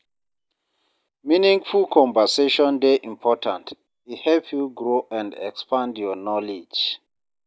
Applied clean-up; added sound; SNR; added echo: none; none; none; none.